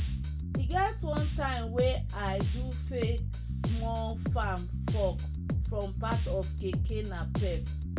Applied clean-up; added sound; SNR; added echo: none; Bass guitar; -4 dB; reverberation time 0.1 s.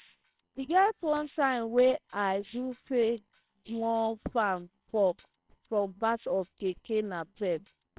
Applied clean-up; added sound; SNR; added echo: neural separator model SepFormer WHAMR!.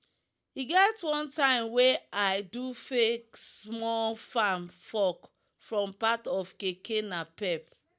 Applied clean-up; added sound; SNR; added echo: none; none; none; none.